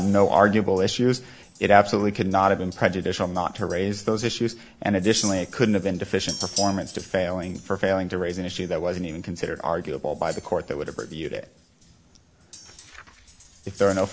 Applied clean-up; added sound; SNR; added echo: none; Chink, clink; 17 dB; none.